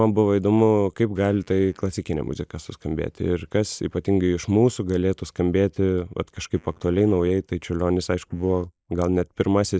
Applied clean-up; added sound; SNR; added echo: neural mask model Resemble Enhance denoiser.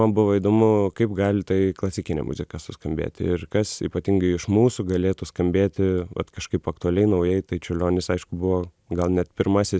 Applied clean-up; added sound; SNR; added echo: none; none; none; none.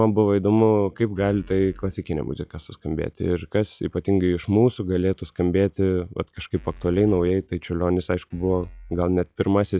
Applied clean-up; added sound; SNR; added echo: classical method log-MMSE.